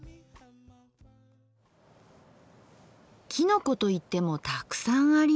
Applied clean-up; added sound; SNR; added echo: none; none; none; none.